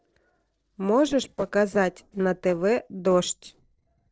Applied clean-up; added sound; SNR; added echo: neural separator model SepFormer DNS4.